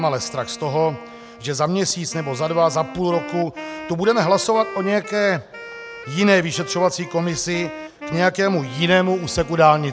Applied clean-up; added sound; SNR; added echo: none; Wind instrument, woodwind instrument; 15 dB; none.